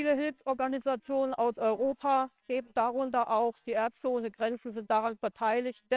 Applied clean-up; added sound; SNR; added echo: neural separator model SepFormer WHAMR!.